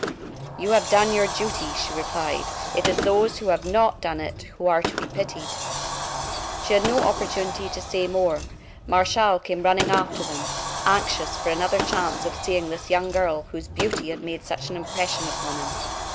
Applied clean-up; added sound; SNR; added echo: none; Sliding door + Gunshot, gunfire; 5 dB; none.